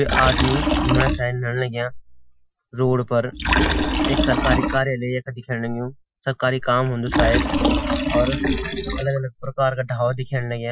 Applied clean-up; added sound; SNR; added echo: classical method Wiener filter.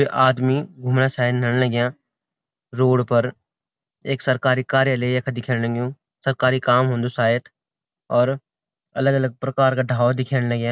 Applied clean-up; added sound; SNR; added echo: none; none; none; none.